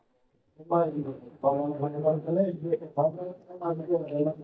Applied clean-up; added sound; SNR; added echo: neural mask model DeepFilterNet 3.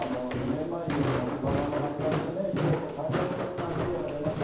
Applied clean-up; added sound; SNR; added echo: none; Walk, footsteps; -1 dB; reverberation time 1.2 s.